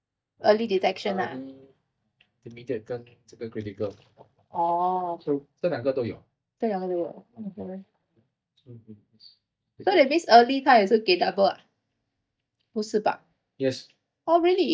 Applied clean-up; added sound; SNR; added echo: neural mask model DeepFilterNet 3.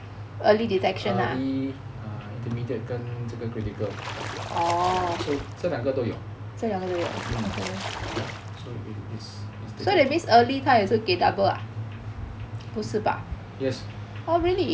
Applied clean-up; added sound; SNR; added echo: none; Splash, splatter; 10 dB; none.